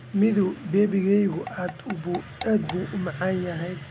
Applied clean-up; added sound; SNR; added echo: none; Tap / Percussion; 17 dB; none.